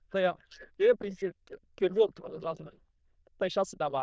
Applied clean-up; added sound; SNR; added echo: neural diffusion model UNIVERSE++.